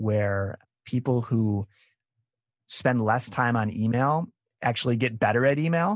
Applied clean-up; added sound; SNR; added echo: none; none; none; none.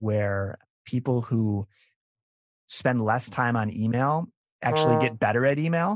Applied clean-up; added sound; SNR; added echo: neural mask model DeepFilterNet 3.